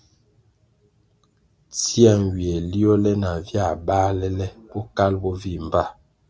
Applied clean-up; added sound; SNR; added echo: none; none; none; none.